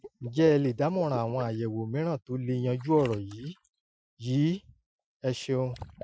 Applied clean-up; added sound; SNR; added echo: classical method Wiener filter.